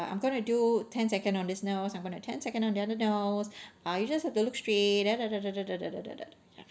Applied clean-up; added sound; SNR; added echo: none; none; none; none.